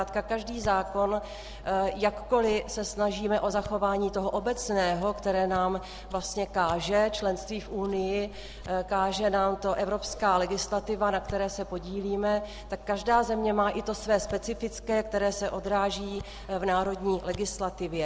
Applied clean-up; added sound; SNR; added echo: none; Scissors; 16 dB; none.